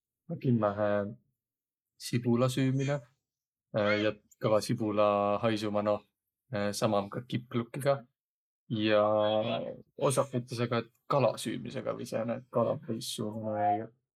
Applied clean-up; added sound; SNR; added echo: neural mask model Resemble Enhance denoiser.